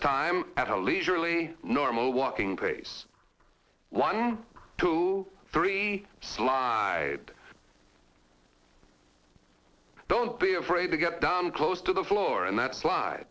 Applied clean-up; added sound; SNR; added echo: neural separator model SepFormer DNS4.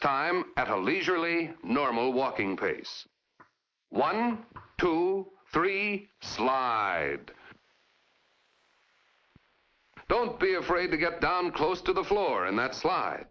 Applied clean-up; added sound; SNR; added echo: neural mask model Resemble Enhance denoiser.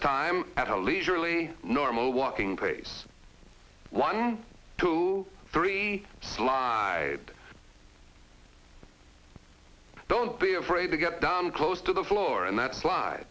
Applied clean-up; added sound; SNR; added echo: none; none; none; none.